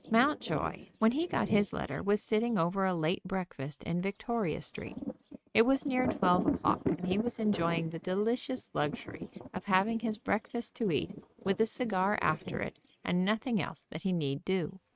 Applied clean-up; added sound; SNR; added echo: neural mask model RNNoise.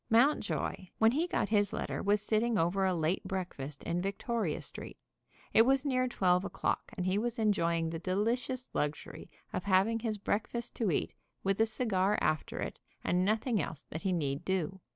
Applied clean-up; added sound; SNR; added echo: none; none; none; none.